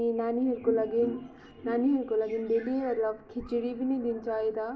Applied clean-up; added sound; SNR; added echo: none; none; none; reverberation time 0.5 s.